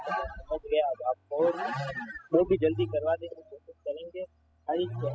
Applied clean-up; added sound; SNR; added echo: classical method spectral subtraction.